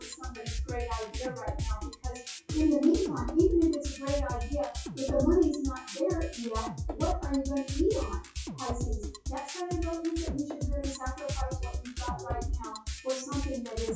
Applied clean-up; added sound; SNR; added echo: classical method WPE with log-MMSE.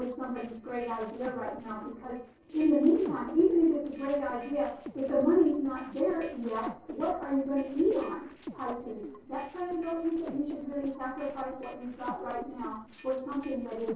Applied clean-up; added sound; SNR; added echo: neural separator model SepFormer DNS4.